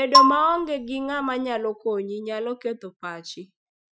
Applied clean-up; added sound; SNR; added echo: classical method Wiener filter.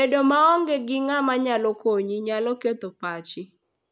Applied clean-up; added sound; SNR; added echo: none; none; none; none.